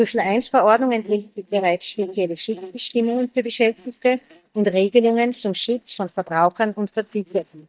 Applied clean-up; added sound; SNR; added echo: neural mask model DeepFilterNet 3.